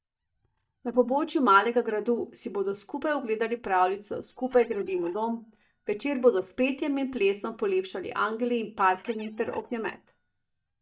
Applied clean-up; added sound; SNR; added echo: neural mask model DeepFilterNet 3.